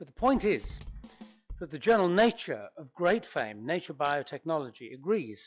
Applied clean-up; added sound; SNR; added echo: classical method log-MMSE.